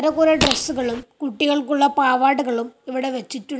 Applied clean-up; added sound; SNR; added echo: none; Fart; 5 dB; none.